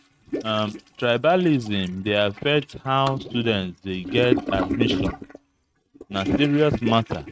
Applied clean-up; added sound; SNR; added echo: neural mask model RNNoise.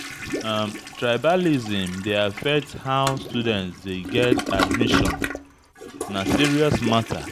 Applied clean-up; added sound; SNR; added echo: none; Toilet flush; 5 dB; none.